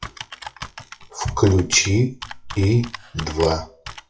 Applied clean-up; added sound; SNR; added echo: classical method WPE with log-MMSE.